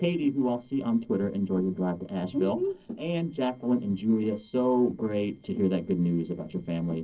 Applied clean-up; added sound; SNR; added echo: neural separator model SepFormer DNS4.